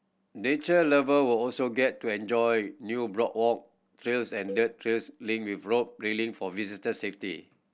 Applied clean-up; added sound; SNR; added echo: none; Cowbell; 18 dB; none.